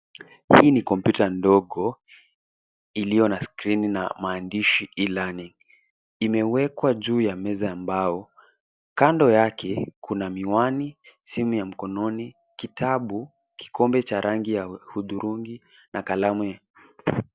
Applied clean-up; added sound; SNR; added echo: none; none; none; none.